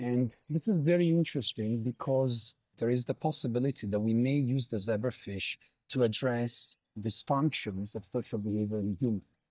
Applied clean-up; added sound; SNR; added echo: neural mask model DeepFilterNet 3.